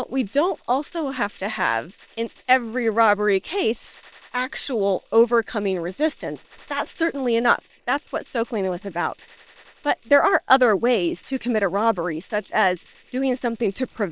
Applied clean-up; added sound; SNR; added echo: neural separator model SepFormer WHAM!.